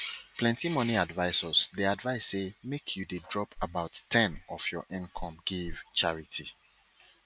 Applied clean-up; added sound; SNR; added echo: none; Walk, footsteps; 17 dB; none.